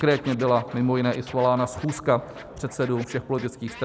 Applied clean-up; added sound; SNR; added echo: none; Scratching (performance technique); 19 dB; none.